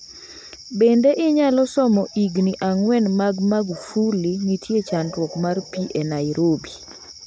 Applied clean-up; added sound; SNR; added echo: none; none; none; none.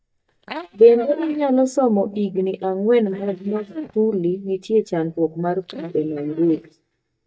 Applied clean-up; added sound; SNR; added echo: neural mask model DeepFilterNet 3.